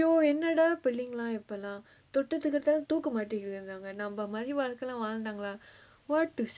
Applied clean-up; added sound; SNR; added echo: none; none; none; none.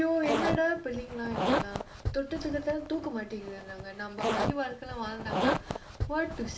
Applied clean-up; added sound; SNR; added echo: none; Zipper (clothing); 0 dB; reverberation time 0.9 s.